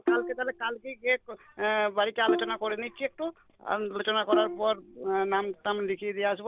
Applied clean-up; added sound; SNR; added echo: none; Bowed string instrument; 5 dB; none.